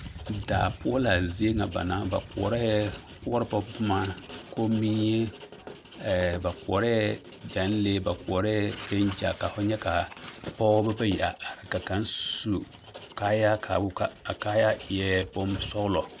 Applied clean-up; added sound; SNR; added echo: none; Writing; 15 dB; none.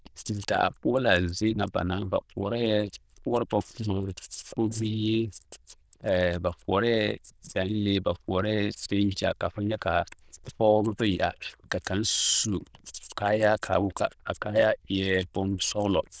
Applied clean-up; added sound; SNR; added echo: neural diffusion model UNIVERSE++.